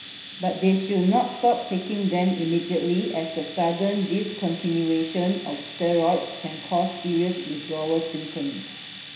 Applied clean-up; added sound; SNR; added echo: none; Domestic sounds, home sounds; 12 dB; reverberation time 0.9 s.